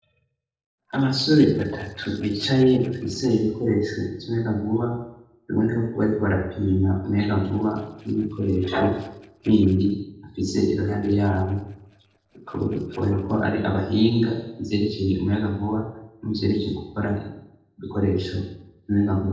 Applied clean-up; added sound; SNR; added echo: neural separator model SepFormer DNS4.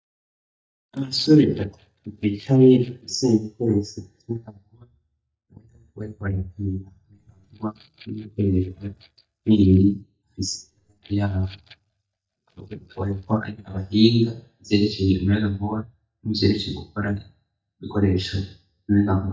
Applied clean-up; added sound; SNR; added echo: neural mask model DeepFilterNet 3.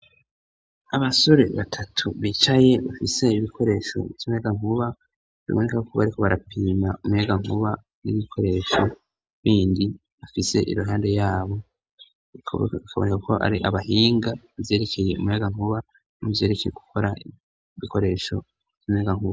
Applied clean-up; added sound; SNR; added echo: none; none; none; none.